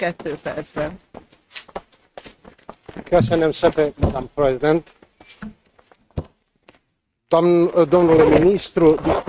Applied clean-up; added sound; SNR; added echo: neural mask model RNNoise.